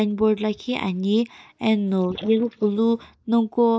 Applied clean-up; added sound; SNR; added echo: neural mask model Resemble Enhance denoiser.